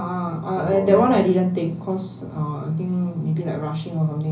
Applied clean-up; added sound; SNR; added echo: none; none; none; reverberation time 0.5 s.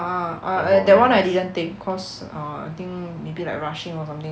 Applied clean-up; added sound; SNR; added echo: none; none; none; none.